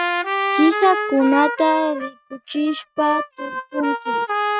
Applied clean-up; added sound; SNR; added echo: neural mask model RNNoise.